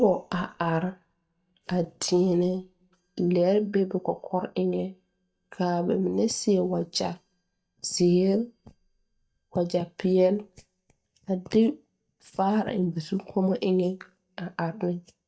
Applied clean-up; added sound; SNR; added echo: neural mask model DeepFilterNet 3.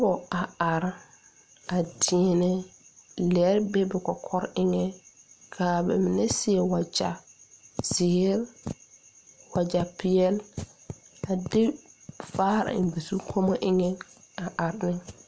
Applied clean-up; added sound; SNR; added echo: none; none; none; none.